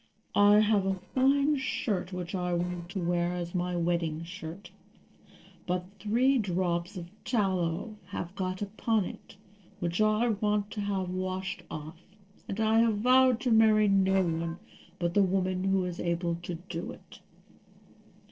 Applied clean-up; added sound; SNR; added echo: neural separator model SepFormer DNS4.